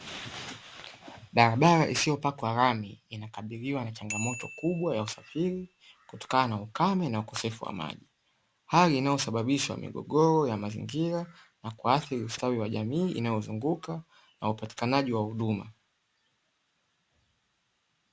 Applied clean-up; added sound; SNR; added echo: none; Bicycle bell; 15 dB; none.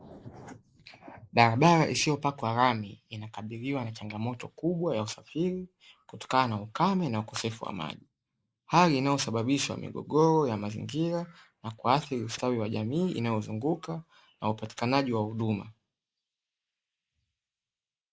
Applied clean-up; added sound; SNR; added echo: neural mask model Resemble Enhance denoiser.